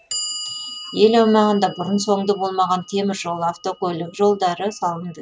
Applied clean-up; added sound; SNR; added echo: none; Clock; 15 dB; none.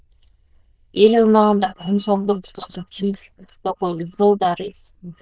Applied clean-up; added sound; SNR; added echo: neural diffusion model UNIVERSE++.